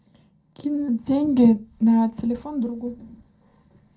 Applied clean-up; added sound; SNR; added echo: none; none; none; reverberation time 0.2 s.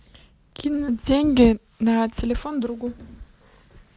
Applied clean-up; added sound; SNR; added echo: none; none; none; none.